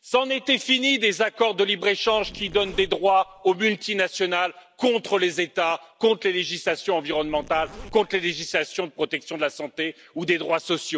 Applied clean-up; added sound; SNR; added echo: none; Zipper (clothing); 19 dB; none.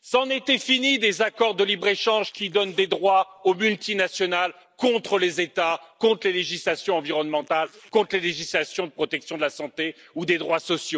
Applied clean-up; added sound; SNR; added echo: neural mask model Resemble Enhance denoiser.